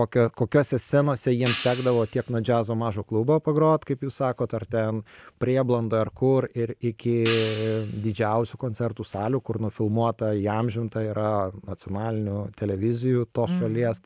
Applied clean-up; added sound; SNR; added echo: none; Hi-hat; 8 dB; none.